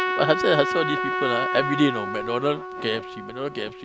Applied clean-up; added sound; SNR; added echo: none; Trumpet; 3 dB; none.